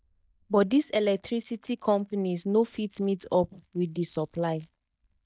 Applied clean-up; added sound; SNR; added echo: neural mask model DeepFilterNet 3.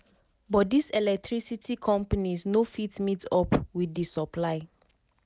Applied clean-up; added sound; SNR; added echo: none; none; none; none.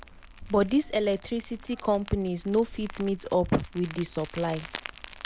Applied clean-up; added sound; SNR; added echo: none; Crumpling, crinkling; 15 dB; none.